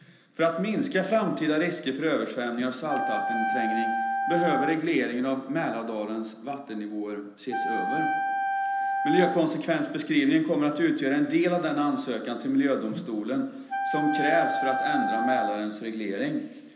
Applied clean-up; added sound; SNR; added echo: none; Wind instrument, woodwind instrument; 3 dB; reverberation time 0.8 s.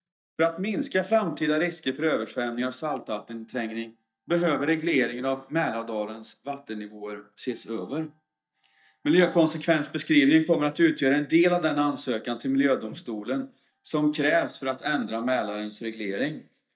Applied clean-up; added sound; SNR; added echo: neural mask model DeepFilterNet 3.